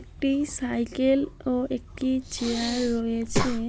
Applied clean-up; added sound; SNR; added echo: none; Breathing; 4 dB; none.